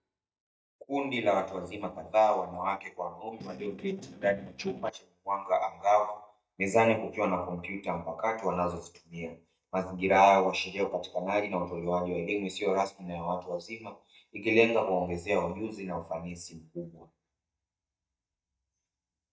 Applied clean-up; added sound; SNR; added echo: neural mask model DeepFilterNet 3.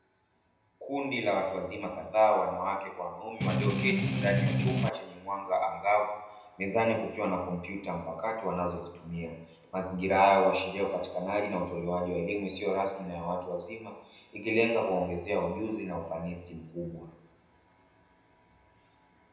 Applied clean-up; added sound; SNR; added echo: none; Strum; -3 dB; reverberation time 0.8 s.